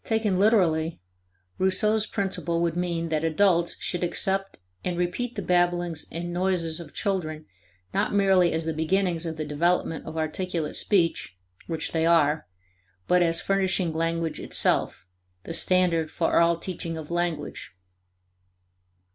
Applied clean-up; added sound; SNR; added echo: none; none; none; none.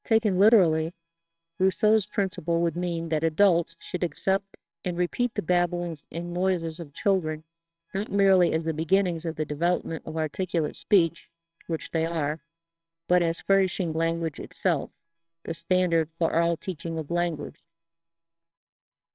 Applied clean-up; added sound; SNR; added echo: neural separator model SepFormer WHAMR!.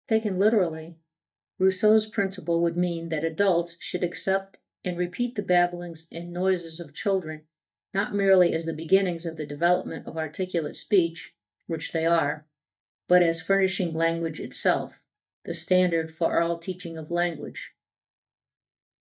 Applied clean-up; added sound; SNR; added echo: neural mask model DeepFilterNet 3.